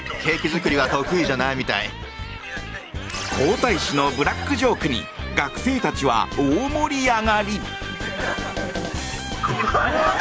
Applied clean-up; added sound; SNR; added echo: none; none; none; none.